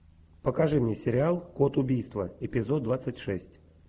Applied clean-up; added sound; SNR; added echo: none; none; none; none.